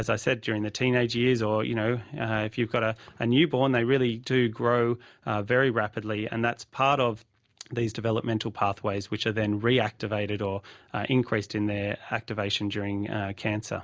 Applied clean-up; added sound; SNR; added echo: none; none; none; none.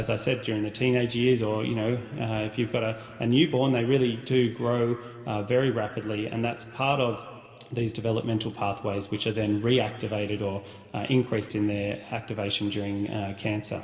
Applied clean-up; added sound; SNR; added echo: none; none; none; reverberation time 2.3 s.